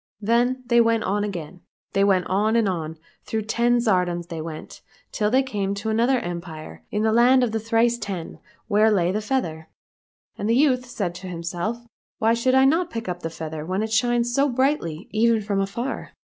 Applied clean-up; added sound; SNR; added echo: none; none; none; none.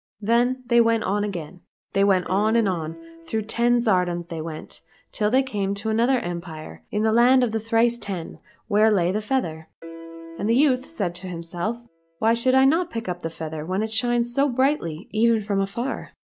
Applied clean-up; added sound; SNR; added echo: none; Piano; 18 dB; none.